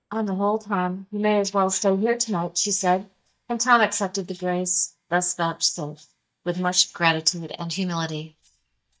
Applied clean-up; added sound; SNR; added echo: neural mask model DeepFilterNet 3.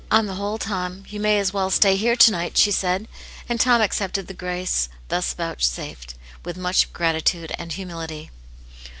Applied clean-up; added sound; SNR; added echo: none; none; none; none.